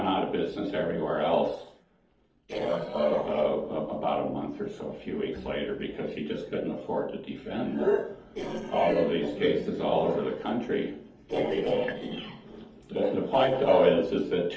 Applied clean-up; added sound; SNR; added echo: neural separator model SepFormer DNS4.